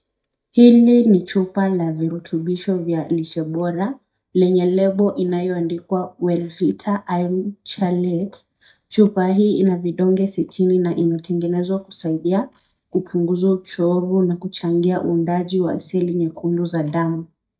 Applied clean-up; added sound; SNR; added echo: neural mask model DeepFilterNet 3.